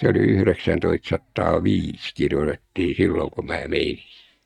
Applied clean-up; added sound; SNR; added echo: neural mask model DeepFilterNet 3.